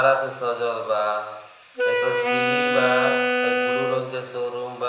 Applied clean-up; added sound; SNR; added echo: none; Wind instrument, woodwind instrument; -2 dB; reverberation time 0.9 s.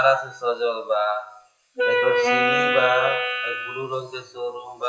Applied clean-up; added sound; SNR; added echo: classical method WPE with log-MMSE.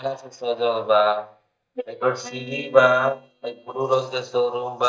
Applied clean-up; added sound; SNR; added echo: neural mask model DeepFilterNet 3.